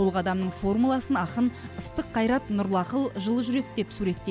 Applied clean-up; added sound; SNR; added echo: none; none; none; none.